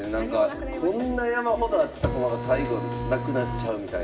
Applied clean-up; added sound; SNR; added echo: none; Printer; 4 dB; reverberation time 0.9 s.